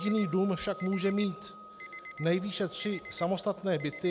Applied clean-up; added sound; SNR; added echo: none; Wind chime + Alarm; 15 dB; none.